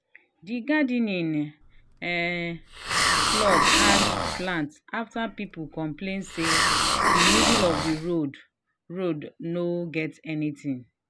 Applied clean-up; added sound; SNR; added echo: none; Hiss; -4 dB; none.